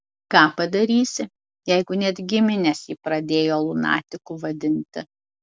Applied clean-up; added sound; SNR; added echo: none; none; none; none.